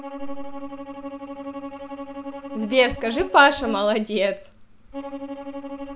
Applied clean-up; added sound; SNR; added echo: none; Bowed string instrument; 11 dB; none.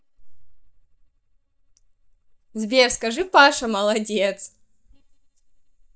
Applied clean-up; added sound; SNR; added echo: neural mask model DeepFilterNet 3.